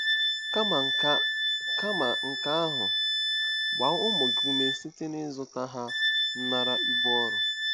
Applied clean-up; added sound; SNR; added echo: none; Wind instrument, woodwind instrument; -5 dB; none.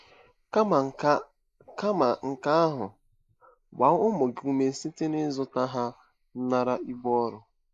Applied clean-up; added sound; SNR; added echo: neural mask model Resemble Enhance denoiser.